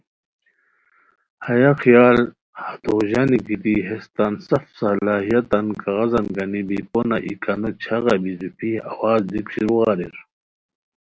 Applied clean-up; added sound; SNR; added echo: none; none; none; none.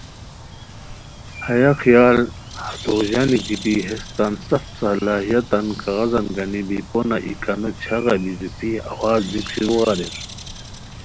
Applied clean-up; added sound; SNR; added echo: none; Bird; 14 dB; none.